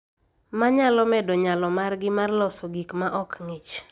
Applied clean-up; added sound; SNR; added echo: none; none; none; none.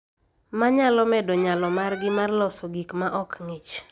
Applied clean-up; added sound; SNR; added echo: none; Alarm; 18 dB; none.